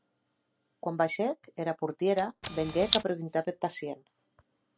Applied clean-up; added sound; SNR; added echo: none; Camera; -2 dB; none.